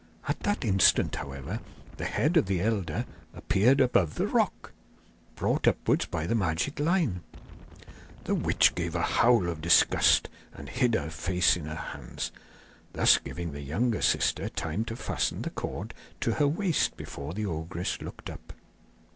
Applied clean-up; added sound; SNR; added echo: none; Wind; 17 dB; none.